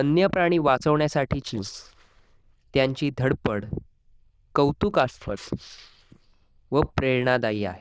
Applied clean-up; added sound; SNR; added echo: neural diffusion model UNIVERSE++.